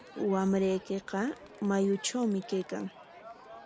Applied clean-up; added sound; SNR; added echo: none; Crowd; 19 dB; none.